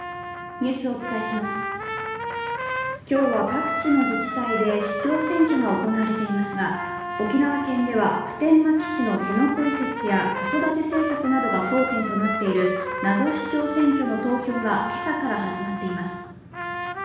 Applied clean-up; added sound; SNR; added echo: none; Trumpet; 6 dB; reverberation time 1.1 s.